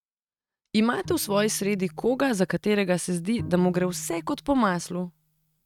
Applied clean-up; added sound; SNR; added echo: neural mask model RNNoise.